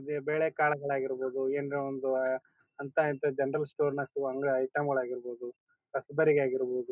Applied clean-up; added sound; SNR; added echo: none; none; none; none.